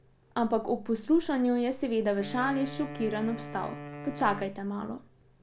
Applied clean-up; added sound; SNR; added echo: none; Wind instrument, woodwind instrument; 13 dB; none.